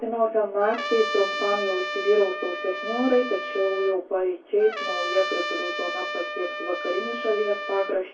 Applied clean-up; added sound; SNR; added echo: none; Trumpet; 6 dB; reverberation time 0.2 s.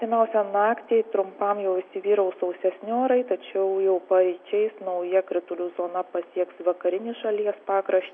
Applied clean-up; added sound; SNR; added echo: none; none; none; none.